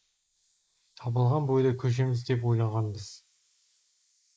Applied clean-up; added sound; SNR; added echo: neural mask model Resemble Enhance denoiser.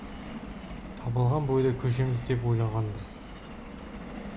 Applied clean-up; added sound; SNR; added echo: none; Subway, metro, underground; 10 dB; none.